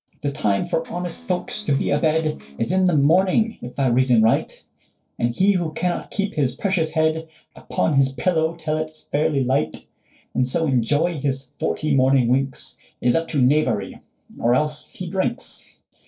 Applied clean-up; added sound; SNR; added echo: neural separator model SepFormer DNS4.